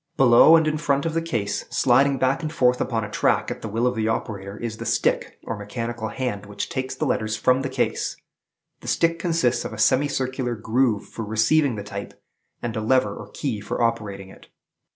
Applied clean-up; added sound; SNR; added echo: none; none; none; none.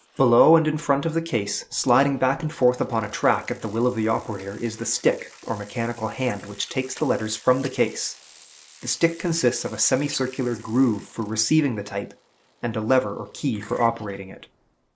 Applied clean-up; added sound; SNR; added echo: neural mask model Resemble Enhance denoiser.